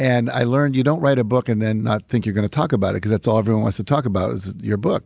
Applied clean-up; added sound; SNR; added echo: none; none; none; none.